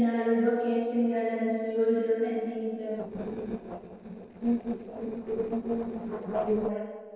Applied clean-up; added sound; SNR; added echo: neural separator model SepFormer DNS4.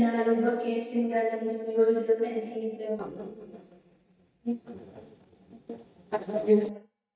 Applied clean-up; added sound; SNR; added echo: neural mask model DeepFilterNet 3.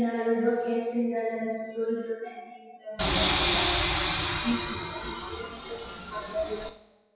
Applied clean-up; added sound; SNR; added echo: classical method WPE with log-MMSE.